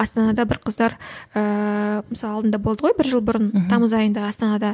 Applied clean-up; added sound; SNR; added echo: none; none; none; none.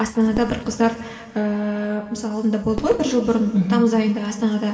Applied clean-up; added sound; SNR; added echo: none; Fireworks; 17 dB; reverberation time 3.0 s.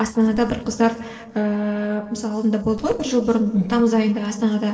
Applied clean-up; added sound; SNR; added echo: neural separator model SepFormer DNS4.